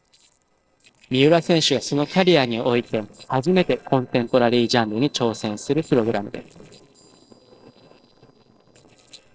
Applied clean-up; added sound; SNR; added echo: neural separator model SepFormer DNS4.